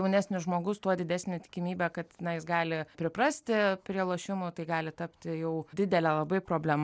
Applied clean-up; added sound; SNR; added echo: none; none; none; none.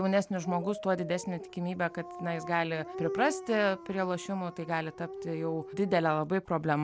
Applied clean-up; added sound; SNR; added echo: none; Dog; 12 dB; none.